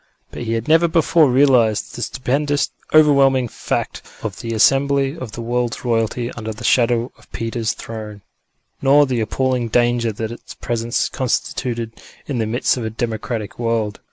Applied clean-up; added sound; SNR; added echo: none; none; none; none.